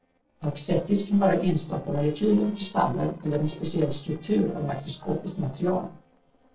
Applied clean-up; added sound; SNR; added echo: neural separator model SepFormer DNS4.